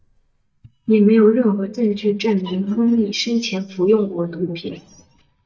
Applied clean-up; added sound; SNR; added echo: neural mask model DeepFilterNet 3.